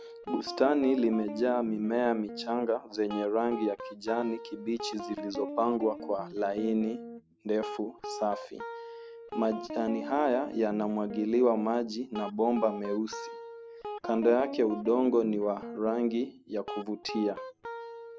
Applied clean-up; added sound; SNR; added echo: none; Guitar; 11 dB; none.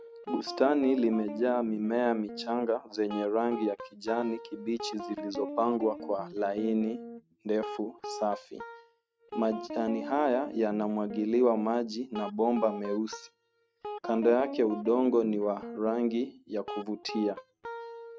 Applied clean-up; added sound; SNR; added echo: neural mask model RNNoise.